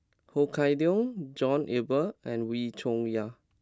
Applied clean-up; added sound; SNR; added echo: none; none; none; none.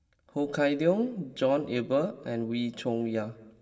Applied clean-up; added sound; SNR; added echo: none; none; none; reverberation time 1.5 s.